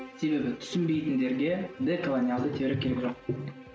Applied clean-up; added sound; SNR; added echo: none; Keyboard (musical) + Bowed string instrument; 18 dB; none.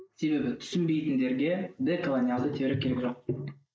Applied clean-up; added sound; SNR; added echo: neural mask model Resemble Enhance denoiser.